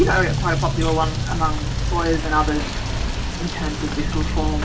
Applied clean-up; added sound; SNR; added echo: none; Motor vehicle (road) / Rain; -1 dB; reverberation time 0.2 s.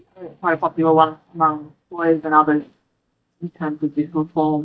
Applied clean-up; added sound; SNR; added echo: neural mask model DeepFilterNet 3.